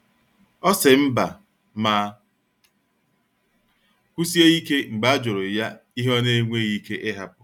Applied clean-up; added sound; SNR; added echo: none; none; none; none.